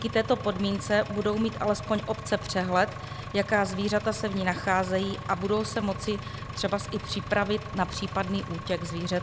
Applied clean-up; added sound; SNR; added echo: none; Engine; 9 dB; none.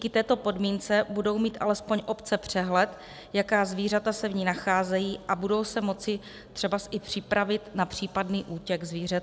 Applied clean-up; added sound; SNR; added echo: none; none; none; none.